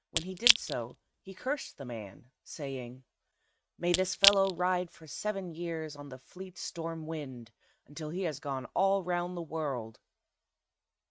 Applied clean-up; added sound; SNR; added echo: neural mask model RNNoise.